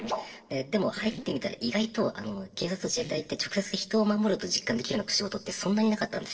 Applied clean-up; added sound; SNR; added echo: neural separator model SepFormer DNS4.